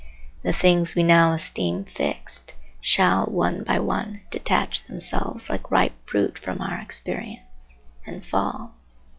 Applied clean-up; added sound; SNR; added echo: classical method log-MMSE.